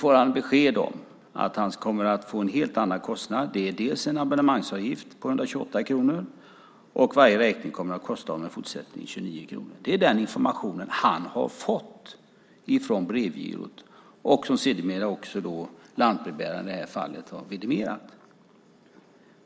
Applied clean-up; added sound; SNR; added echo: none; none; none; none.